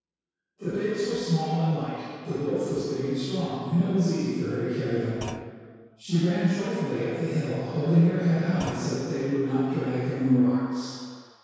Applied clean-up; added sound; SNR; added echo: none; Thump, thud; 18 dB; reverberation time 2.0 s.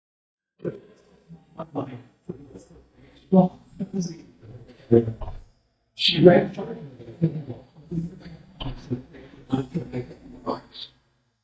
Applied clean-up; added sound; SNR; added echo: neural mask model DeepFilterNet 3.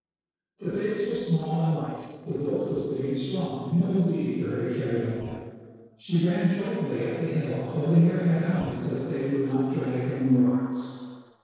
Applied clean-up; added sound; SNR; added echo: neural separator model SepFormer DNS4.